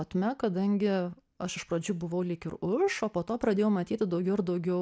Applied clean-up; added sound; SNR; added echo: none; none; none; none.